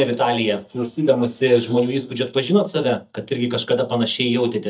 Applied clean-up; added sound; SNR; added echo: neural mask model DeepFilterNet 3.